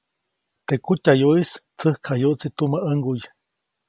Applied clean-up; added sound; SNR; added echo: none; none; none; none.